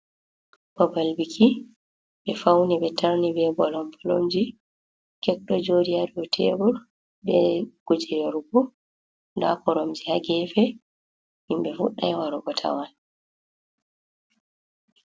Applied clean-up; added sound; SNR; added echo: none; none; none; none.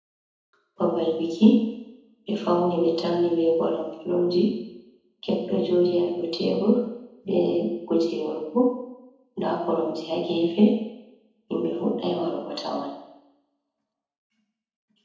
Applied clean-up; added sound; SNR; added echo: none; none; none; reverberation time 0.8 s.